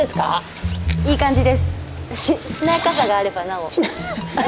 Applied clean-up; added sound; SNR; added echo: none; Screech; 9 dB; none.